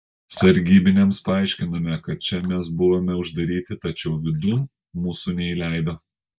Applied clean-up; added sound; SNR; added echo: neural mask model DeepFilterNet 3.